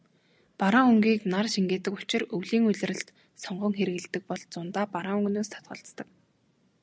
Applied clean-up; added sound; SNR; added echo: none; none; none; none.